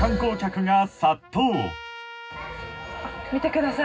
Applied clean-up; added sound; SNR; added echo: none; Trumpet; 17 dB; reverberation time 0.4 s.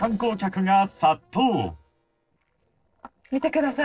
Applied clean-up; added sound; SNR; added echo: neural separator model SepFormer DNS4.